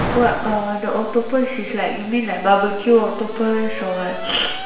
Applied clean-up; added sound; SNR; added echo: none; Alarm; 12 dB; reverberation time 0.9 s.